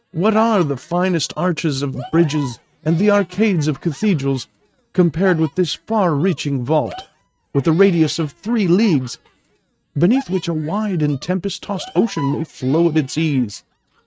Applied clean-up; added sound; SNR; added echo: neural mask model RNNoise.